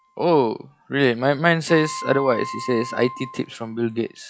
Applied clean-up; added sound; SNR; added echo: classical method log-MMSE.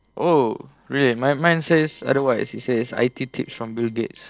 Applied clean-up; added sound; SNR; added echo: neural separator model SepFormer DNS4.